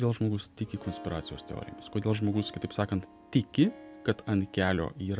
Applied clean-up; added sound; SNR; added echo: none; Harp; 19 dB; none.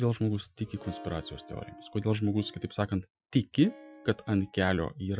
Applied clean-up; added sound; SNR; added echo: classical method Wiener filter.